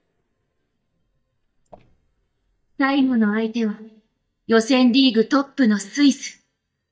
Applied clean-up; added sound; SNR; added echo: neural mask model DeepFilterNet 3.